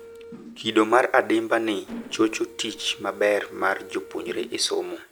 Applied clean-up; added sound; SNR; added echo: none; Mechanisms; 19 dB; none.